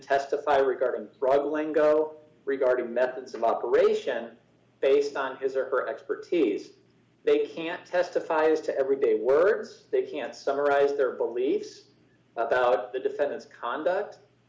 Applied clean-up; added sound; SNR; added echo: none; none; none; none.